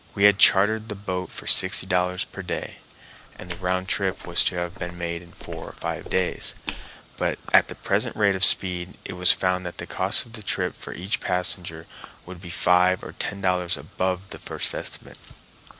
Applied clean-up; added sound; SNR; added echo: none; Walk, footsteps; 12 dB; none.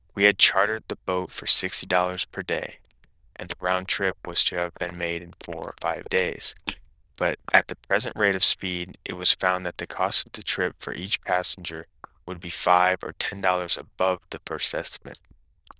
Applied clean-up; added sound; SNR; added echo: neural diffusion model UNIVERSE++.